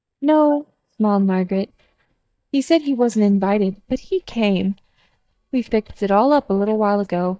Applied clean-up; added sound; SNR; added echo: neural mask model DeepFilterNet 3.